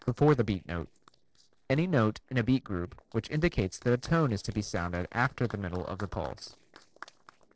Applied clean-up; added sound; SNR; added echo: neural separator model SepFormer DNS4.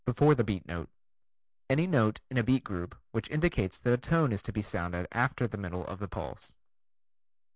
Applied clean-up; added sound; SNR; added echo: none; none; none; none.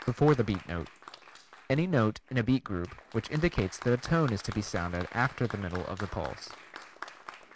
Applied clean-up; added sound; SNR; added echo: none; Applause; 16 dB; none.